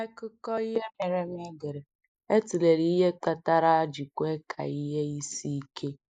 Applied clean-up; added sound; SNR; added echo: neural mask model Resemble Enhance denoiser.